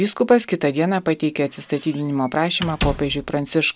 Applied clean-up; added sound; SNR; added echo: none; Squeak / Slam; 11 dB; none.